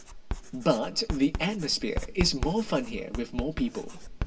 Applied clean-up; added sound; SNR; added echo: none; Writing; 5 dB; reverberation time 0.3 s.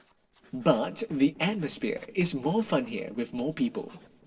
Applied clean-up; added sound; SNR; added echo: neural separator model SepFormer DNS4.